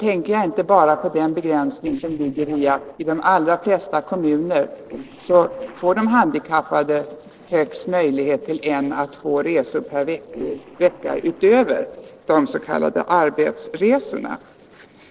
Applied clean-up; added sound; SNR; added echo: neural separator model SepFormer DNS4.